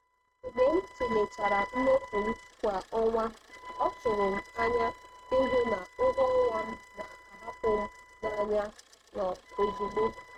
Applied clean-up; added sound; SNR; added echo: neural mask model RNNoise.